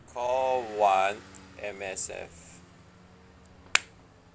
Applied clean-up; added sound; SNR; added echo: none; Motor vehicle (road) / Engine + Drum; 20 dB; none.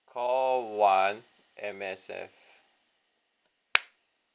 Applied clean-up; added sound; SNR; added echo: none; none; none; none.